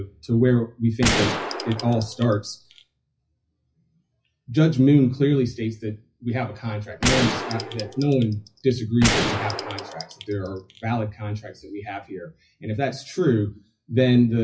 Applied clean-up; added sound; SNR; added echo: classical method WPE with log-MMSE.